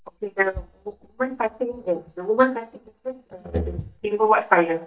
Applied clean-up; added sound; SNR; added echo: neural mask model DeepFilterNet 3.